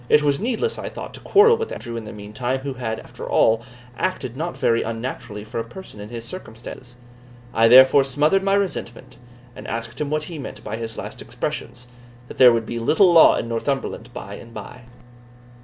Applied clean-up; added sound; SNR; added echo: none; none; none; none.